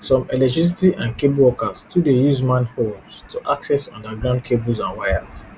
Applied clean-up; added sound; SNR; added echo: none; none; none; none.